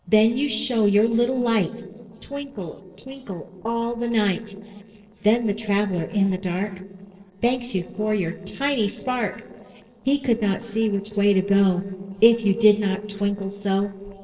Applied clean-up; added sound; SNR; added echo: neural separator model SepFormer DNS4.